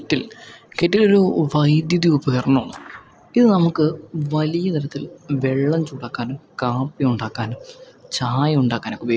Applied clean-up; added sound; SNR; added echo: neural separator model SepFormer DNS4.